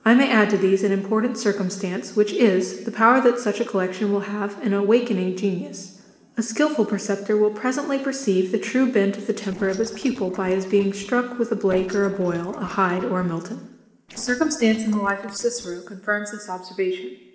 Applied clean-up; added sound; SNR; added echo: neural separator model SepFormer DNS4.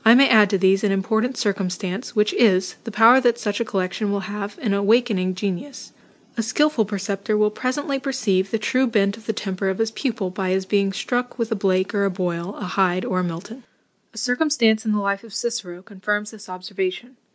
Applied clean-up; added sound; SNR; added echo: none; none; none; none.